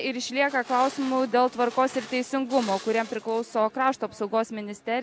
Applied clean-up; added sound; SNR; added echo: none; Glass; 18 dB; none.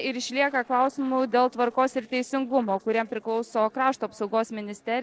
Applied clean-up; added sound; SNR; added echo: neural separator model SepFormer DNS4.